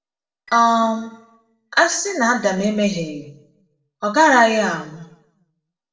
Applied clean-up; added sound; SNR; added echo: neural separator model SepFormer DNS4.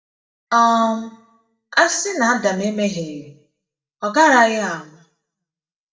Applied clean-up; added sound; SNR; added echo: neural mask model DeepFilterNet 3.